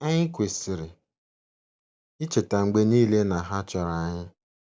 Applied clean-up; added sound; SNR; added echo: none; none; none; none.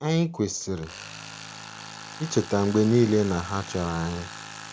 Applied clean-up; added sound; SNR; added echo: none; Tools; 15 dB; none.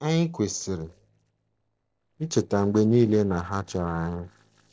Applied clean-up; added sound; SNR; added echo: neural separator model SepFormer DNS4.